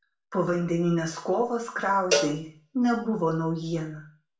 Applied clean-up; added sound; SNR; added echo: none; Cowbell; 5 dB; reverberation time 0.4 s.